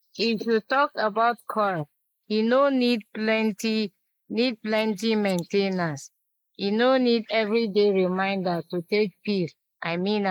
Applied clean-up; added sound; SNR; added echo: neural mask model Resemble Enhance denoiser.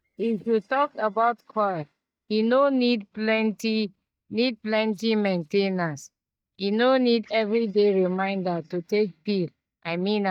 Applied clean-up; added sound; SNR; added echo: neural mask model DeepFilterNet 3.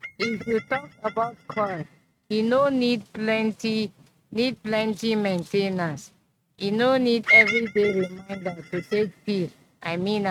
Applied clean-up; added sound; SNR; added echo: neural mask model RNNoise.